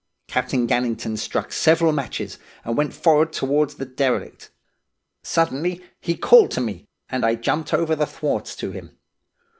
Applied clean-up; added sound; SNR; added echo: none; none; none; none.